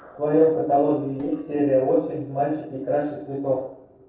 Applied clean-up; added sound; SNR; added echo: neural separator model SepFormer DNS4.